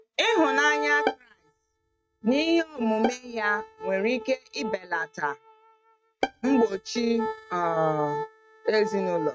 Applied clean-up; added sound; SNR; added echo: neural mask model RNNoise.